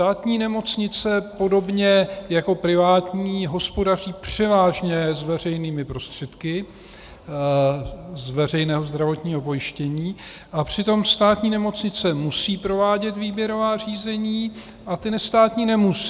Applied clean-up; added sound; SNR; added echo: none; none; none; none.